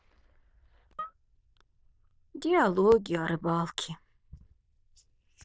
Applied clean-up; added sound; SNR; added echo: neural diffusion model UNIVERSE++.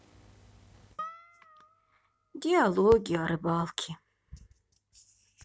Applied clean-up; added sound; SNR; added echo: none; Harp; 17 dB; none.